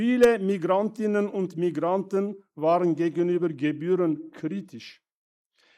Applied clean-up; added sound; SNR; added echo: neural mask model Resemble Enhance denoiser.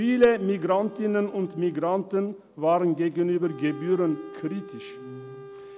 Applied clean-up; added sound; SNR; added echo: none; Wind instrument, woodwind instrument; 18 dB; none.